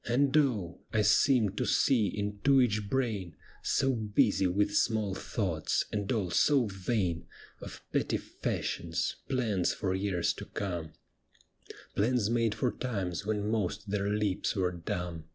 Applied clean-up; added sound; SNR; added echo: none; none; none; none.